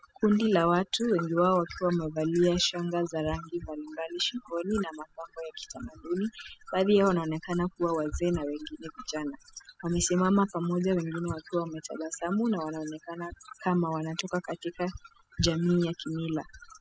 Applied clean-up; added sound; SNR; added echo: classical method spectral subtraction.